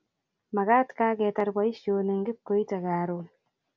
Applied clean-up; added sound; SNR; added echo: none; none; none; none.